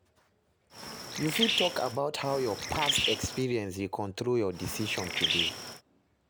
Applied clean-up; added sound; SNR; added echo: none; Bird; 0 dB; none.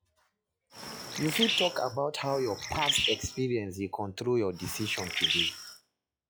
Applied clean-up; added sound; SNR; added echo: classical method log-MMSE.